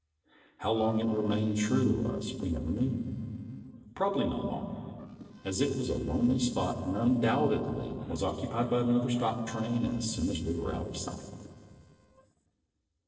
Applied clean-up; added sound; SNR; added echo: neural separator model SepFormer DNS4.